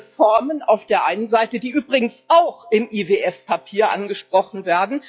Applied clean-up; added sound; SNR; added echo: classical method log-MMSE.